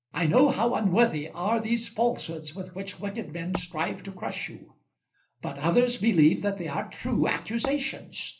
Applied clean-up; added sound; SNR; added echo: none; Tap / Hammer; 11 dB; reverberation time 0.3 s.